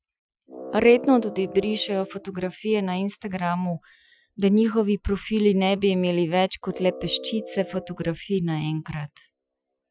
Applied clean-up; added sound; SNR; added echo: classical method Wiener filter.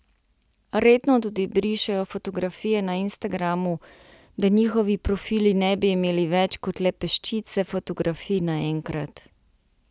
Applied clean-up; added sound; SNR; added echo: none; none; none; none.